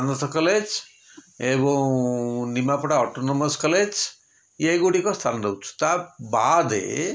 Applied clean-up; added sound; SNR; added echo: none; none; none; none.